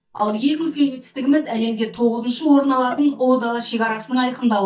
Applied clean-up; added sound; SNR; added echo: neural mask model DeepFilterNet 3.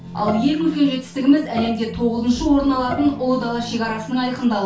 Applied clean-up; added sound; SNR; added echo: none; Bowed string instrument; 13 dB; reverberation time 0.3 s.